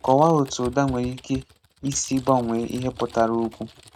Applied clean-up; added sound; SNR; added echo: neural mask model RNNoise.